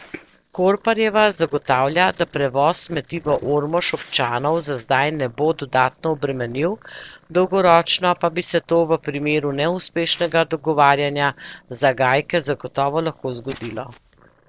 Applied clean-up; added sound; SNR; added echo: neural separator model SepFormer DNS4.